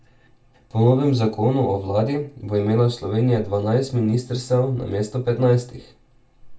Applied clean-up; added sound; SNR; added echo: none; none; none; reverberation time 0.2 s.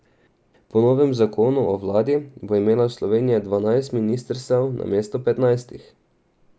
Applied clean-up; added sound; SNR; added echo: none; none; none; none.